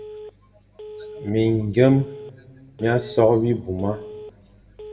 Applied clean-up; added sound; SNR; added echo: none; Telephone; 17 dB; reverberation time 0.6 s.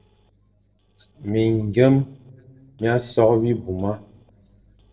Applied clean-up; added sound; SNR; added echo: neural separator model SepFormer DNS4.